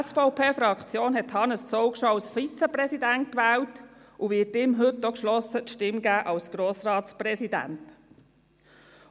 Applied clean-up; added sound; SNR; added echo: none; none; none; none.